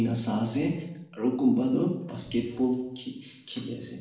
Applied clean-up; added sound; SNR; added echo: neural separator model SepFormer DNS4.